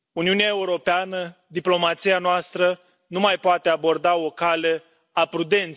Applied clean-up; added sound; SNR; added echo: none; none; none; none.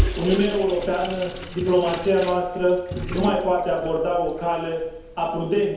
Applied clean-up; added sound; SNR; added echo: none; Sink (filling or washing) / Water tap, faucet; 8 dB; reverberation time 0.9 s.